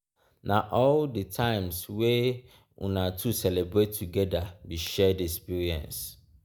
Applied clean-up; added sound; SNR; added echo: none; none; none; none.